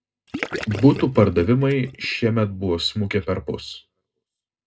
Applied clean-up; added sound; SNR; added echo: none; Gurgling / Liquid; 11 dB; reverberation time 0.2 s.